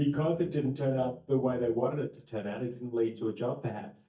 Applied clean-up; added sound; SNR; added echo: neural mask model DeepFilterNet 3.